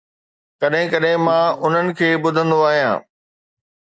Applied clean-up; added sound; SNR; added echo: neural mask model DeepFilterNet 3.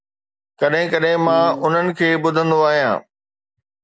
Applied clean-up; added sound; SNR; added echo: none; Piano; 8 dB; none.